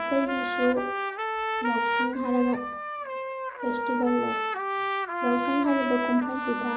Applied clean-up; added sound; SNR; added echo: none; Trumpet; 1 dB; none.